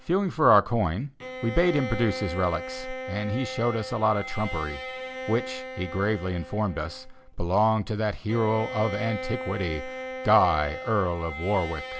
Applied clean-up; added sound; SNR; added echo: none; Bowed string instrument; 10 dB; none.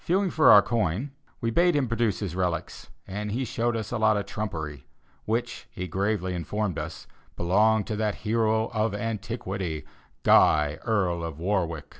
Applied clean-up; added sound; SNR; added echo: none; none; none; none.